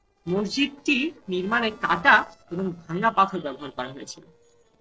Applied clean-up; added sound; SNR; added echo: neural separator model SepFormer DNS4.